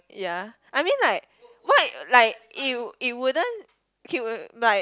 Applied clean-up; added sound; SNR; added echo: none; none; none; none.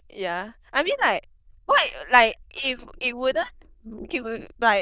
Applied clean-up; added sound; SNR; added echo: neural diffusion model UNIVERSE++.